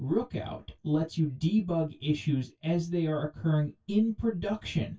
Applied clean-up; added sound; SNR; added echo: none; none; none; reverberation time 0.1 s.